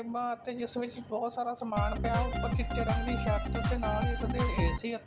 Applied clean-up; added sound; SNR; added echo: none; Drum kit; -4 dB; none.